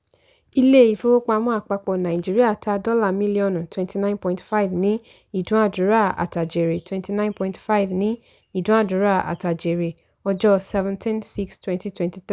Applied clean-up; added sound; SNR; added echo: none; none; none; none.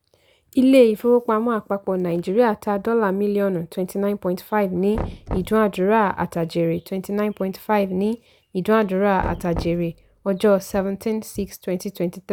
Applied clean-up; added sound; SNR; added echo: none; Knock; 14 dB; none.